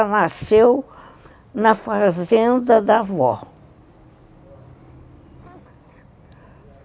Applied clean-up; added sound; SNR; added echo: none; none; none; none.